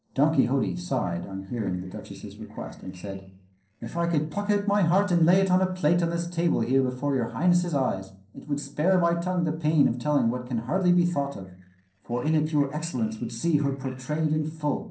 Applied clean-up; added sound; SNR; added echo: neural separator model SepFormer DNS4.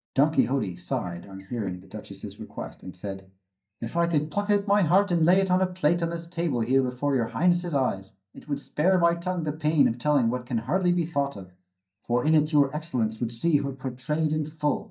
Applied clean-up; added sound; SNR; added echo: neural mask model DeepFilterNet 3.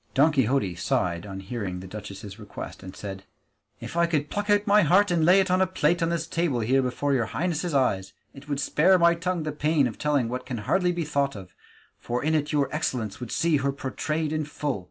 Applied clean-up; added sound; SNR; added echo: none; none; none; none.